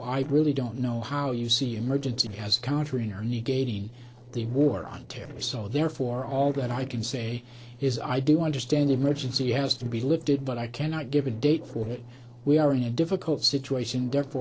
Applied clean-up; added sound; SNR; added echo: neural separator model SepFormer DNS4.